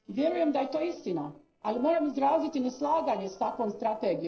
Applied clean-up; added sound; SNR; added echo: neural separator model SepFormer DNS4.